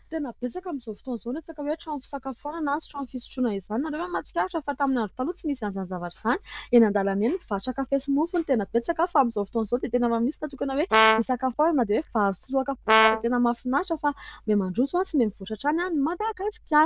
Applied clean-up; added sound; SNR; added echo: neural diffusion model UNIVERSE++.